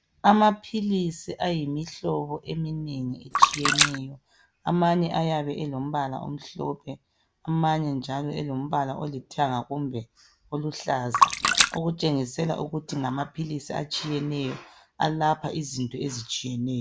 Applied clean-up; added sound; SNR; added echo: none; Splash, splatter; -2 dB; none.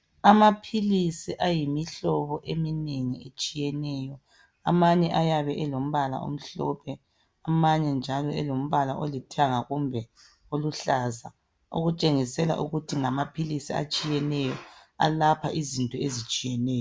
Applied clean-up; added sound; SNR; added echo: none; none; none; none.